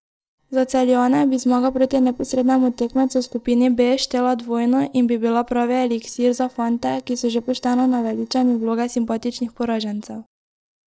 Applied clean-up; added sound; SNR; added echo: neural separator model SepFormer DNS4.